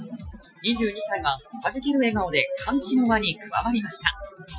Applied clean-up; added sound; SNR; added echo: classical method Wiener filter.